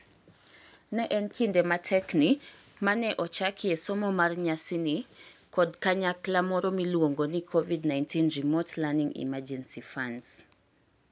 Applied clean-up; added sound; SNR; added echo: none; none; none; none.